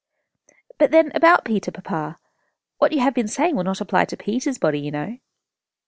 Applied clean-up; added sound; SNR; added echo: none; none; none; none.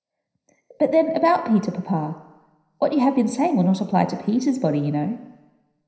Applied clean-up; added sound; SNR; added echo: none; none; none; reverberation time 0.9 s.